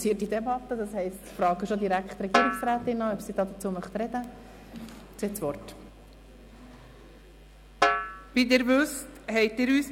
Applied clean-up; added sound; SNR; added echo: none; Snare drum; 2 dB; none.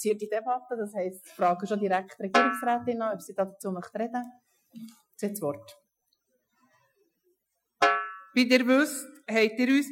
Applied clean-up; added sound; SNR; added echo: classical method Wiener filter.